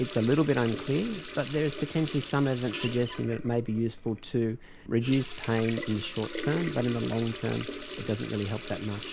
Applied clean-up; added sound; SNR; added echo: none; Water tap, faucet; 9 dB; none.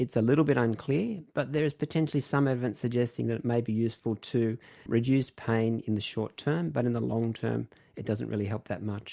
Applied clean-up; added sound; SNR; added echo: none; none; none; none.